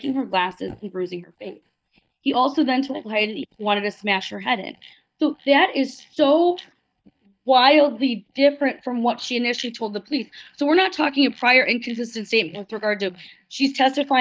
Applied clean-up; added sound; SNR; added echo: neural mask model DeepFilterNet 3.